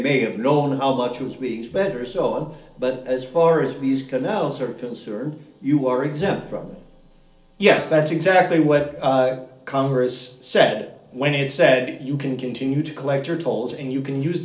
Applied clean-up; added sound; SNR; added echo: neural separator model SepFormer DNS4.